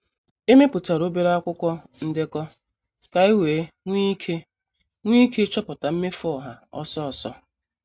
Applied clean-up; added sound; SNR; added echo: none; none; none; none.